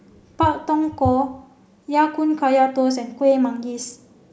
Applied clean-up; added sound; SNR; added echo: none; Walk, footsteps / Bird vocalization, bird call, bird song; 14 dB; none.